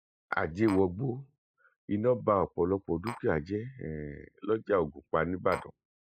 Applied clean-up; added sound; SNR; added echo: classical method log-MMSE.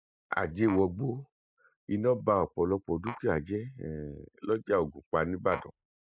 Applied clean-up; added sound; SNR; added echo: neural mask model Resemble Enhance denoiser.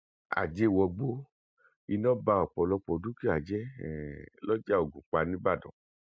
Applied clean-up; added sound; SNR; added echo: none; none; none; none.